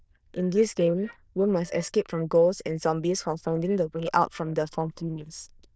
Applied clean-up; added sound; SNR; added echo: neural diffusion model UNIVERSE++.